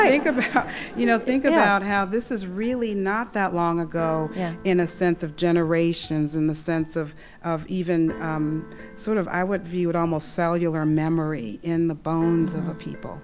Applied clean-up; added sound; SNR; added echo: none; Keyboard (musical); 18 dB; none.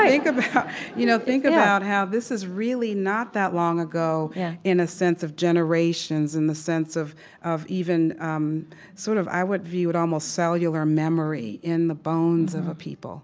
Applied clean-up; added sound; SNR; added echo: none; none; none; none.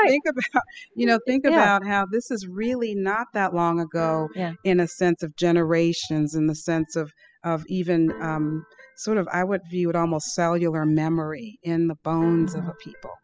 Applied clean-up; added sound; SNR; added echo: classical method spectral subtraction.